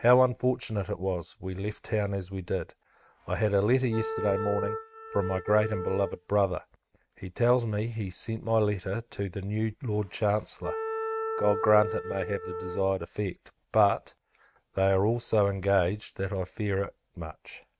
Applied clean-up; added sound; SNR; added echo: neural mask model RNNoise.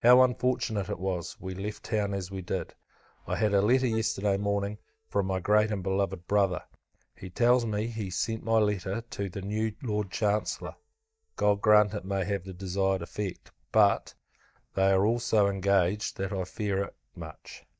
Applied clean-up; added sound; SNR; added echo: neural mask model DeepFilterNet 3.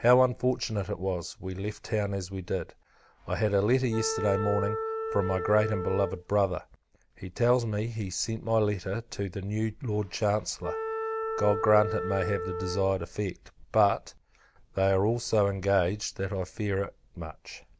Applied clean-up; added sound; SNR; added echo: none; Wind instrument, woodwind instrument; 6 dB; none.